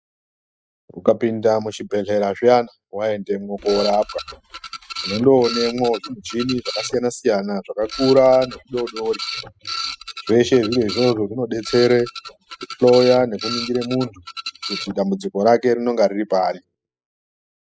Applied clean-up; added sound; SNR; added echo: classical method spectral subtraction.